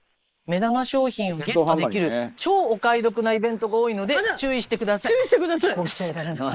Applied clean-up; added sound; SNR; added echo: neural mask model Resemble Enhance denoiser.